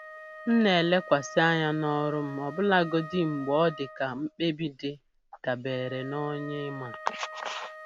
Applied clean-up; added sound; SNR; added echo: none; Wind instrument, woodwind instrument; 16 dB; none.